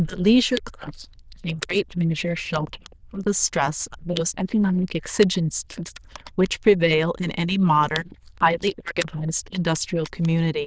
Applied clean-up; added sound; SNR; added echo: neural diffusion model UNIVERSE++.